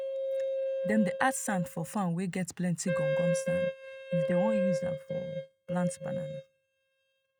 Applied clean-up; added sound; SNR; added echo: neural mask model RNNoise.